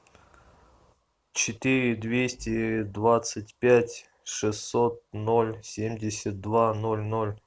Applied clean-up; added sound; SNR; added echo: none; none; none; none.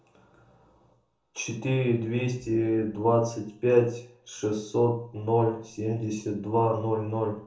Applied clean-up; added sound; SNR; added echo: none; none; none; reverberation time 0.8 s.